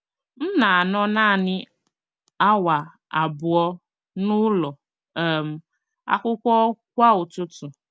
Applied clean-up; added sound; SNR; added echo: none; none; none; none.